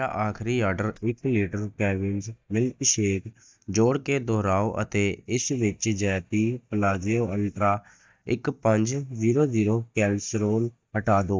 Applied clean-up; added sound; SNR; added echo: neural mask model DeepFilterNet 3.